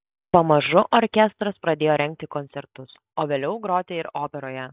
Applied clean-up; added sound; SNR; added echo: none; none; none; none.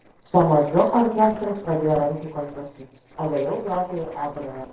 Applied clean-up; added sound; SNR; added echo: neural separator model SepFormer DNS4.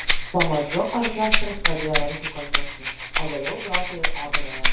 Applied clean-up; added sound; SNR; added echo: none; Rattle (instrument); -5 dB; reverberation time 0.6 s.